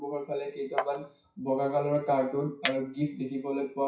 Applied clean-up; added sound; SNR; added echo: classical method WPE with log-MMSE.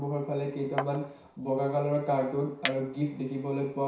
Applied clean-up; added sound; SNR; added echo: none; Chink, clink; 4 dB; reverberation time 0.6 s.